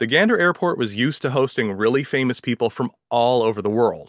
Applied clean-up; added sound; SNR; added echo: none; none; none; none.